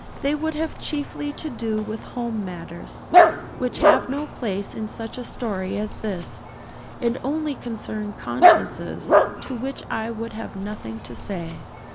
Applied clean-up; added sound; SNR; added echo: none; Dog; -3 dB; none.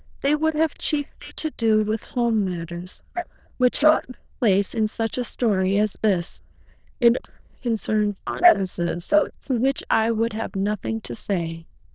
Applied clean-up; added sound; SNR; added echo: neural diffusion model UNIVERSE++.